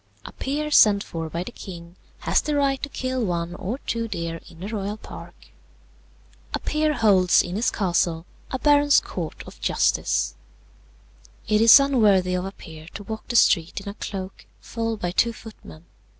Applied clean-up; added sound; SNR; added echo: none; none; none; none.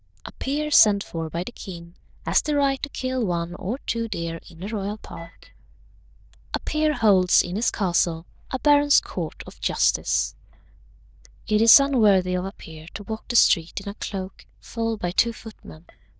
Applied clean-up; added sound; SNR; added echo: neural diffusion model UNIVERSE++.